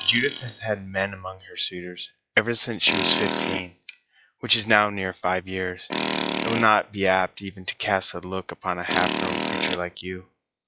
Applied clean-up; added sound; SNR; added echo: classical method log-MMSE.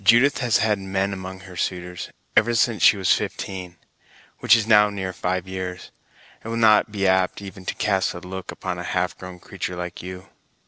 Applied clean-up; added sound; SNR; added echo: none; none; none; none.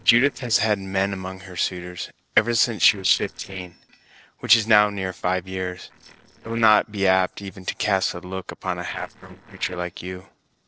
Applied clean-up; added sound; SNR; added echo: neural separator model SepFormer DNS4.